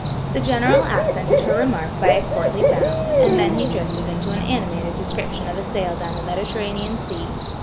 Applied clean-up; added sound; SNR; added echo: none; Cricket / Bird; -4 dB; none.